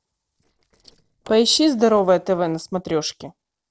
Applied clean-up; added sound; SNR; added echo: neural separator model SepFormer DNS4.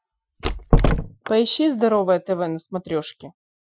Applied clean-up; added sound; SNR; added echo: classical method Wiener filter.